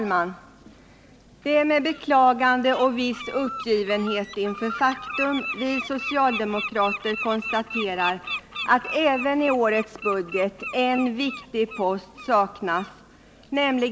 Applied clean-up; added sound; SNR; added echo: none; Bird; 12 dB; none.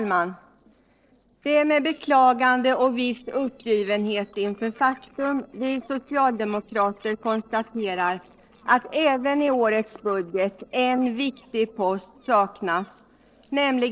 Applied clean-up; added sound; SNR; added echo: neural separator model SepFormer DNS4.